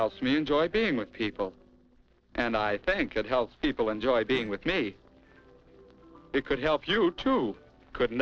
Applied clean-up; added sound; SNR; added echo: neural separator model SepFormer DNS4.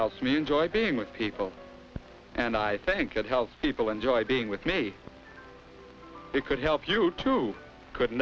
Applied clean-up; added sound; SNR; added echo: none; none; none; none.